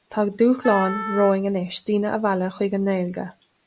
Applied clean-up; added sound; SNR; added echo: none; Wind instrument, woodwind instrument; 9 dB; none.